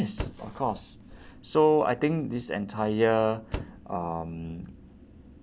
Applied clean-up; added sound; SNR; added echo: none; Slam; 14 dB; none.